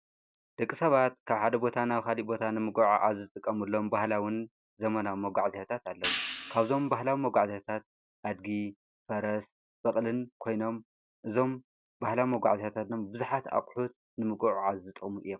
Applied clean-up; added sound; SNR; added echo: none; Hi-hat; 8 dB; none.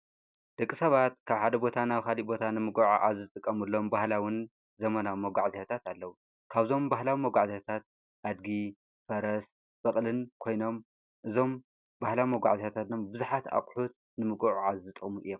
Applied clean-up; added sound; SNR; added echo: none; none; none; none.